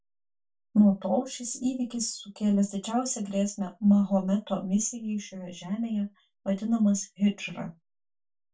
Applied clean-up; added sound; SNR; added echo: none; none; none; reverberation time 0.2 s.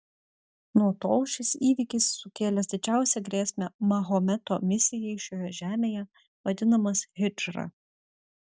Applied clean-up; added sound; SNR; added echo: none; none; none; none.